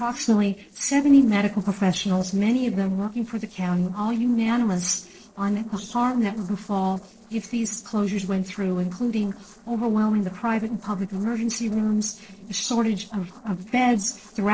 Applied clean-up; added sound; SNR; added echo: neural separator model SepFormer DNS4.